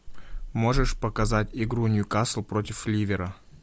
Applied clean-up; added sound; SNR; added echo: none; none; none; none.